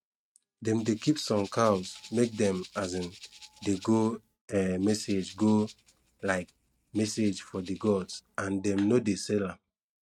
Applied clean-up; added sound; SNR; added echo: neural mask model RNNoise.